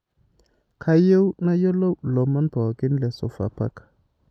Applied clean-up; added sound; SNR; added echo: none; none; none; none.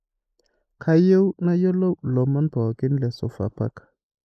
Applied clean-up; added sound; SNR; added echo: neural mask model Resemble Enhance denoiser.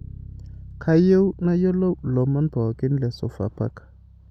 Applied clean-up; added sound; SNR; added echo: none; Bass guitar; 19 dB; none.